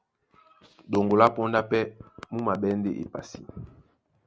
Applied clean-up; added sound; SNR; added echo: none; none; none; none.